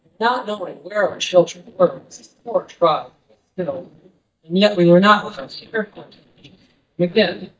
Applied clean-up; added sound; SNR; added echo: neural mask model DeepFilterNet 3.